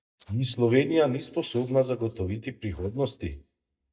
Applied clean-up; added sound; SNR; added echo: neural mask model DeepFilterNet 3.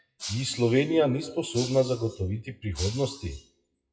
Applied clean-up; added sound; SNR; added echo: classical method WPE with log-MMSE.